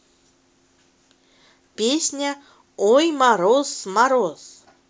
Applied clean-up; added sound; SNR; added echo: none; none; none; none.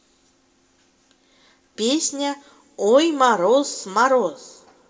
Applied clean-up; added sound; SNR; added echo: none; none; none; reverberation time 0.2 s.